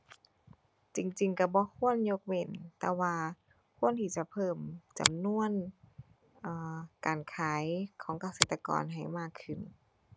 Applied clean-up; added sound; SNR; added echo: none; Finger snapping; 3 dB; none.